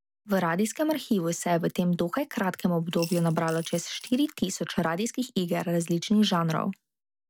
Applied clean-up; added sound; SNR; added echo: none; Coin (dropping) / Glass; 17 dB; none.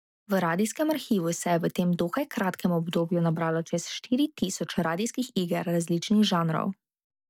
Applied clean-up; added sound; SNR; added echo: neural mask model DeepFilterNet 3.